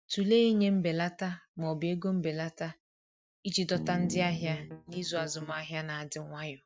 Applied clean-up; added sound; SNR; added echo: neural mask model DeepFilterNet 3.